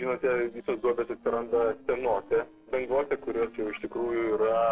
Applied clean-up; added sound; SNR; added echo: neural separator model SepFormer DNS4.